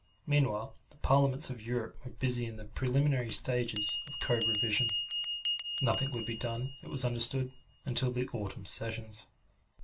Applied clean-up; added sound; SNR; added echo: none; Bell; -1 dB; reverberation time 0.2 s.